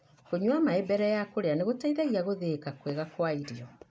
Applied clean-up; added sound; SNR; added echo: none; none; none; none.